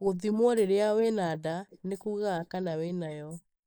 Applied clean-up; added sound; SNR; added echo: neural mask model Resemble Enhance denoiser.